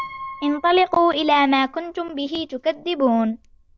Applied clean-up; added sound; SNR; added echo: none; Piano; 19 dB; none.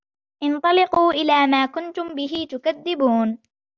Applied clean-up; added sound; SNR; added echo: none; none; none; none.